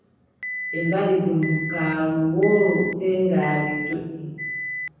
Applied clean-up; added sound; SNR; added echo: none; Alarm; 9 dB; reverberation time 1.1 s.